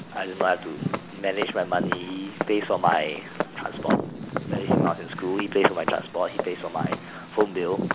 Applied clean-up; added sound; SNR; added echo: none; Walk, footsteps; 3 dB; none.